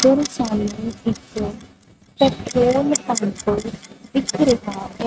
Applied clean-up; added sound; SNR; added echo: neural mask model RNNoise.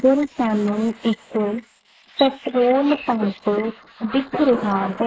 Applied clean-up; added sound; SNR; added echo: neural mask model Resemble Enhance denoiser.